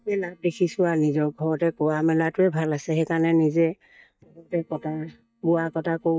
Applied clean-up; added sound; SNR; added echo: neural mask model DeepFilterNet 3.